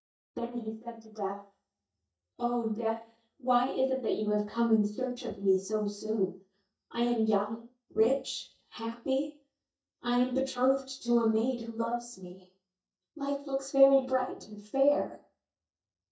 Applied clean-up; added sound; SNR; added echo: neural mask model DeepFilterNet 3.